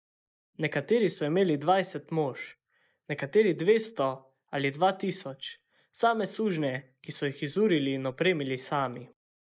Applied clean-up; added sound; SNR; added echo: neural mask model Resemble Enhance denoiser.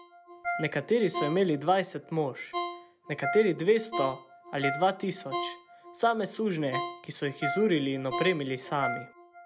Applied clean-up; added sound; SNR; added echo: none; Ringtone; 8 dB; none.